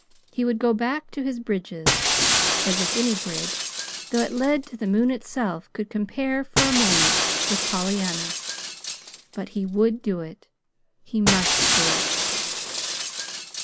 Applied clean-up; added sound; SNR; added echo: none; Shatter; 0 dB; none.